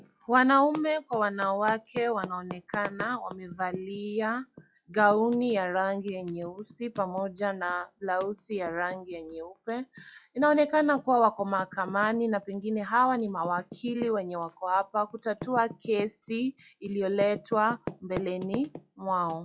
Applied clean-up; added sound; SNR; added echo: classical method log-MMSE.